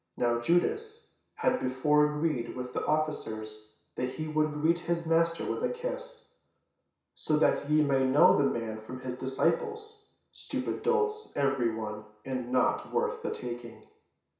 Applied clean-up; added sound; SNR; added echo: none; none; none; reverberation time 0.6 s.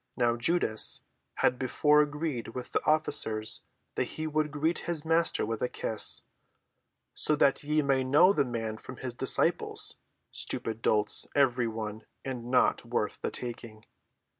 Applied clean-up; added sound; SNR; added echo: none; none; none; none.